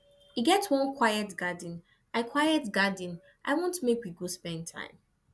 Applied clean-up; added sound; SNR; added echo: none; none; none; none.